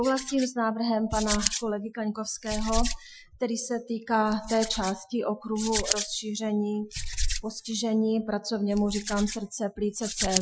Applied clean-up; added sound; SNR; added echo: classical method Wiener filter.